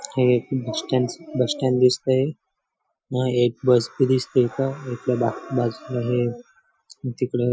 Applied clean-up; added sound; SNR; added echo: classical method Wiener filter.